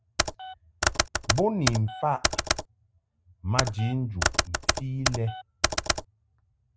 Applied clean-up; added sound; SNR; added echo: none; Computer keyboard; -1 dB; none.